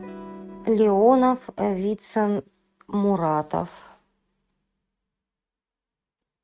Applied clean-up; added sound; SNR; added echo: neural mask model RNNoise.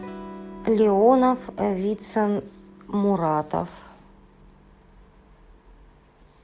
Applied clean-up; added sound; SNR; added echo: none; Electric guitar / Strum; 19 dB; none.